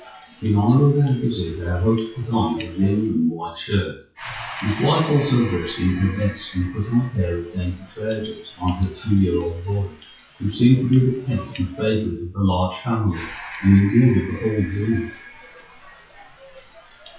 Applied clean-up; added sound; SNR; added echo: classical method WPE with log-MMSE.